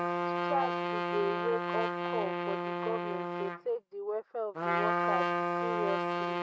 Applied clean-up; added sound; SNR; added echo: neural mask model RNNoise.